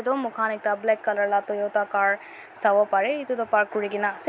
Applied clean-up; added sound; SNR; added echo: none; none; none; none.